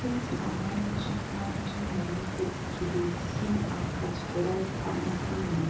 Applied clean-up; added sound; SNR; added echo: none; Stream; 0 dB; reverberation time 0.6 s.